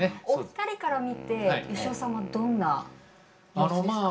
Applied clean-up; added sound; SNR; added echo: none; Wind instrument, woodwind instrument; 16 dB; reverberation time 0.3 s.